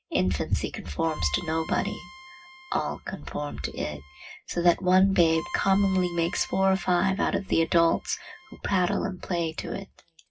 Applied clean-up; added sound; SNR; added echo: none; Bowed string instrument; 19 dB; reverberation time 0.4 s.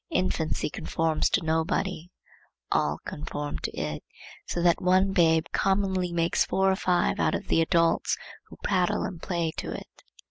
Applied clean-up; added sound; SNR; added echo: none; none; none; none.